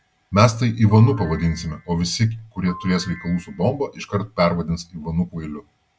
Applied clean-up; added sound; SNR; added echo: none; Ringtone / Chime; 19 dB; none.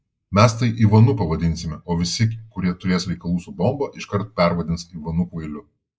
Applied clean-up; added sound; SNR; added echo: neural mask model Resemble Enhance denoiser.